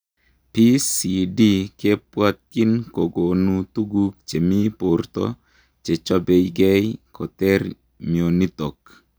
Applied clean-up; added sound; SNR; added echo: none; none; none; none.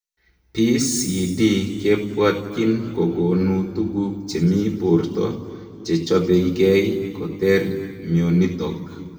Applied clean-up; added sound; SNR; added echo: none; none; none; reverberation time 2.0 s.